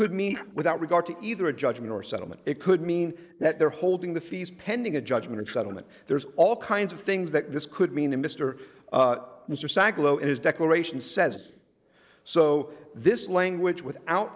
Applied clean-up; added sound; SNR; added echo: neural mask model Resemble Enhance denoiser.